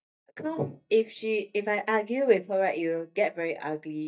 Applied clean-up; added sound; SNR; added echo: neural mask model DeepFilterNet 3.